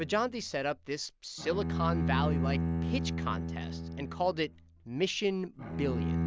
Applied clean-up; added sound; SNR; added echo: none; Bowed string instrument; 0 dB; none.